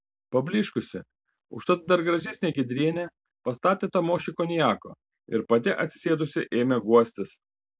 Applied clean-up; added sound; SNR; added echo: none; none; none; none.